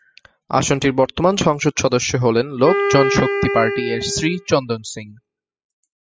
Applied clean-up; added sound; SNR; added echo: classical method spectral subtraction.